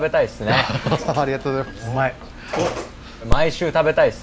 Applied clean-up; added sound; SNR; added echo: none; Telephone; 6 dB; none.